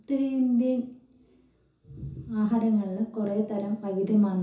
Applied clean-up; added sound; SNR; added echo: none; none; none; reverberation time 0.7 s.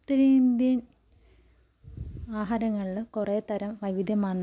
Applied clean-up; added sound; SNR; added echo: none; none; none; none.